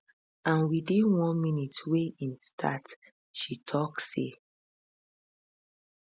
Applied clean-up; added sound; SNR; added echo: none; none; none; none.